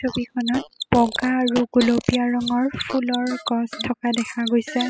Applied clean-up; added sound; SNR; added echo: classical method spectral subtraction.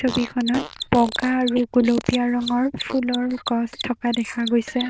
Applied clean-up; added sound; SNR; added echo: neural diffusion model UNIVERSE++.